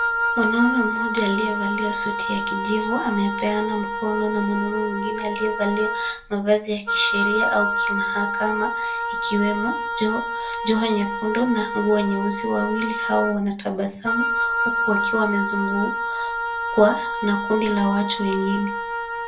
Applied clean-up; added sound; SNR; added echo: none; Wind instrument, woodwind instrument; 1 dB; reverberation time 0.2 s.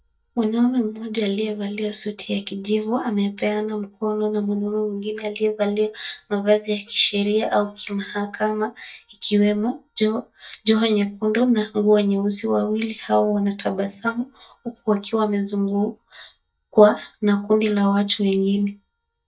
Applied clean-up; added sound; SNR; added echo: neural mask model DeepFilterNet 3.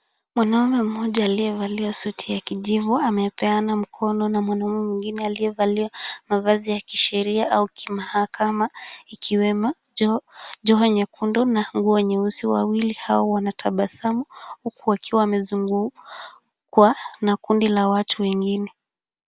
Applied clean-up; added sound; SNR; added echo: none; none; none; none.